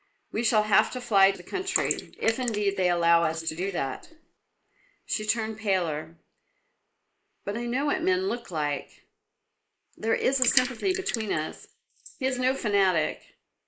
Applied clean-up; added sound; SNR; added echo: neural mask model Resemble Enhance denoiser.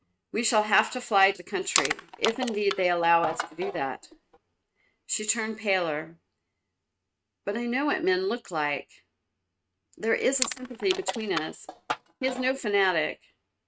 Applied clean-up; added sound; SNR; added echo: neural mask model RNNoise.